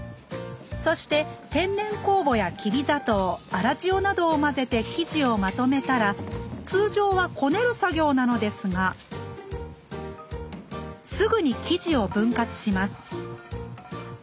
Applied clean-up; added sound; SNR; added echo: none; none; none; none.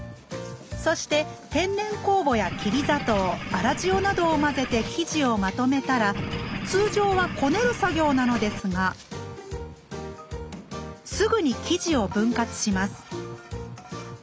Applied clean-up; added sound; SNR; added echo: none; Engine / Boat, Water vehicle; 7 dB; none.